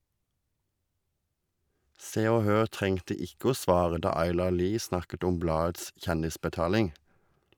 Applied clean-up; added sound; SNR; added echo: none; none; none; none.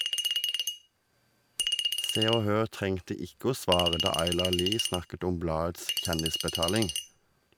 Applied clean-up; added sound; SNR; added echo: none; Chink, clink; 2 dB; none.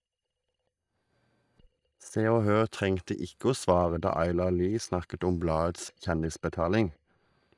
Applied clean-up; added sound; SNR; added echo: neural mask model DeepFilterNet 3.